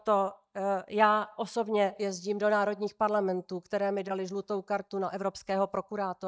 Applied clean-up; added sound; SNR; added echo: neural mask model DeepFilterNet 3.